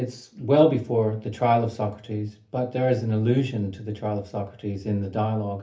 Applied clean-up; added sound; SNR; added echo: none; none; none; reverberation time 0.3 s.